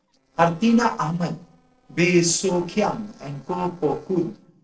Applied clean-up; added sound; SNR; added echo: neural separator model SepFormer DNS4.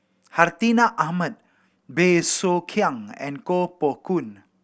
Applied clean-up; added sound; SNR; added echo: none; none; none; none.